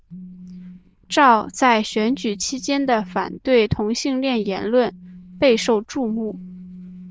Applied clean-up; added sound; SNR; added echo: neural diffusion model UNIVERSE++.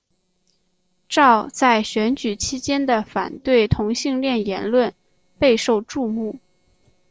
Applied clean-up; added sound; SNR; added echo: neural separator model SepFormer DNS4.